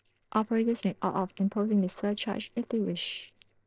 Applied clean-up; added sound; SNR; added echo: neural separator model SepFormer DNS4.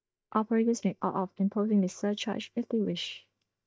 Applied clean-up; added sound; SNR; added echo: neural mask model DeepFilterNet 3.